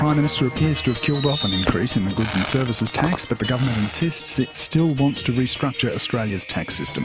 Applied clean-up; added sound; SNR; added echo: none; Fireworks; 5 dB; none.